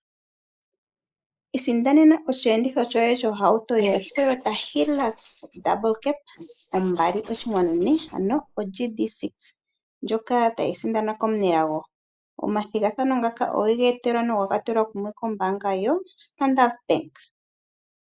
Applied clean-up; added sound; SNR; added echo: neural mask model Resemble Enhance denoiser.